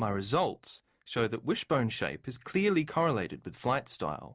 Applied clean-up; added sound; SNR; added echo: none; none; none; none.